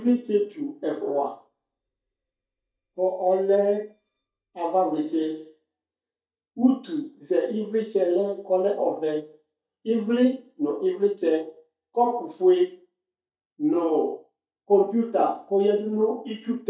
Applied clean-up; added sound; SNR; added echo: neural mask model DeepFilterNet 3.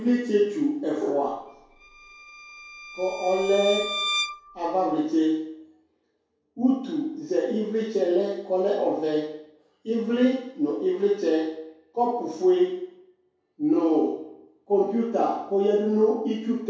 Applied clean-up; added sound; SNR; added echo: none; Bowed string instrument; 8 dB; reverberation time 0.6 s.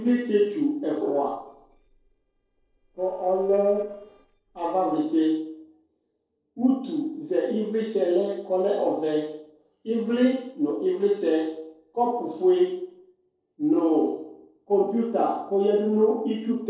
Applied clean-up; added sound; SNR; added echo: neural separator model SepFormer DNS4.